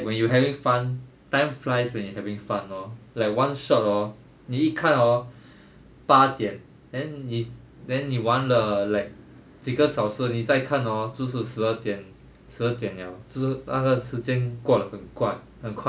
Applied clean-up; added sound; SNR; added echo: none; none; none; none.